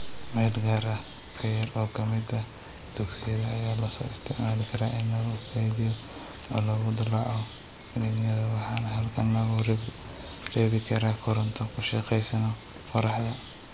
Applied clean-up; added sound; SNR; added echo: none; Bird; 16 dB; none.